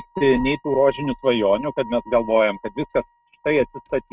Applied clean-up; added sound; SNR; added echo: neural mask model RNNoise.